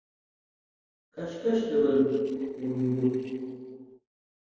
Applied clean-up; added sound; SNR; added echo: neural separator model SepFormer DNS4.